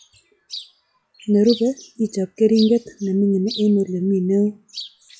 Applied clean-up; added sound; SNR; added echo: classical method log-MMSE.